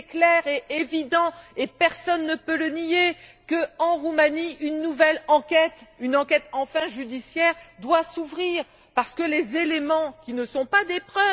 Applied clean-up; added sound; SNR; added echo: none; none; none; none.